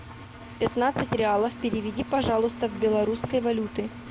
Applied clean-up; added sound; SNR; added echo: none; Engine; 13 dB; none.